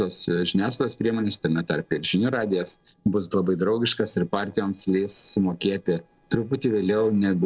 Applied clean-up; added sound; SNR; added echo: neural separator model SepFormer DNS4.